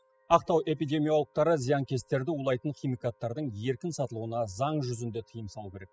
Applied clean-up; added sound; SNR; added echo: classical method spectral subtraction.